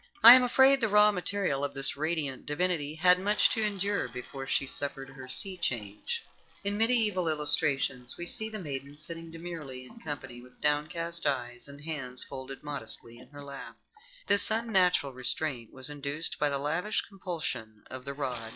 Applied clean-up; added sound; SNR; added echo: classical method log-MMSE.